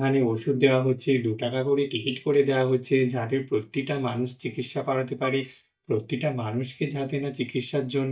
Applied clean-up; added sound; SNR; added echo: neural mask model DeepFilterNet 3.